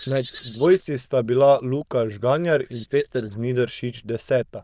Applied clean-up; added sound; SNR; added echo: neural diffusion model UNIVERSE++.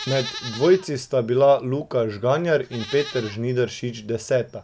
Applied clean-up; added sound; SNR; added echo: none; Livestock, farm animals, working animals; 17 dB; none.